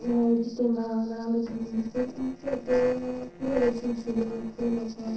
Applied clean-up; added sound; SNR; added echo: neural separator model SepFormer DNS4.